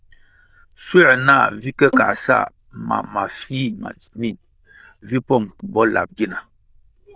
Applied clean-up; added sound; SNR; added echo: neural diffusion model UNIVERSE++.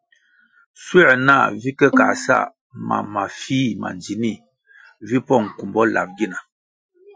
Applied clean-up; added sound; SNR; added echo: classical method Wiener filter.